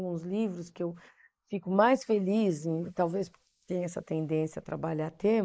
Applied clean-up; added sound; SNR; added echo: neural mask model Resemble Enhance denoiser.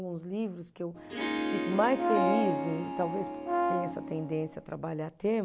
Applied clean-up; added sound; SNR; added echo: none; Harp + Brass instrument; -1 dB; none.